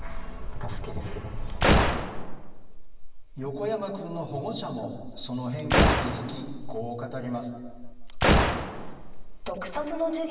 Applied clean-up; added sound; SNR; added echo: none; Gunshot, gunfire; -4 dB; reverberation time 1.3 s.